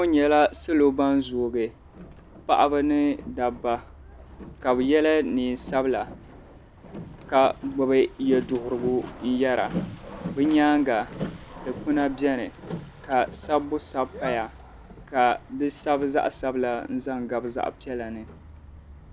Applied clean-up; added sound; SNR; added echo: none; Boat, Water vehicle; 15 dB; none.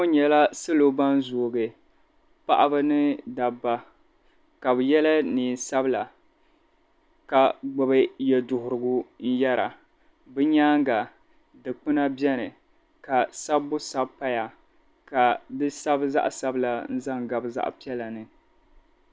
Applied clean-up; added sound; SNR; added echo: none; none; none; none.